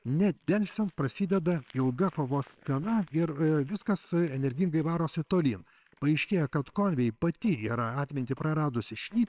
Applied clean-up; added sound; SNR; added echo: neural separator model SepFormer WHAMR!.